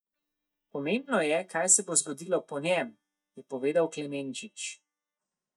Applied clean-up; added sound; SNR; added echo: neural mask model DeepFilterNet 3.